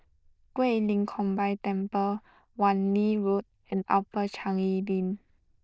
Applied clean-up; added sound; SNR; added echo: neural diffusion model UNIVERSE++.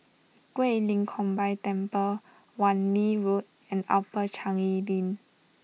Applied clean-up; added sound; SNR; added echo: none; none; none; none.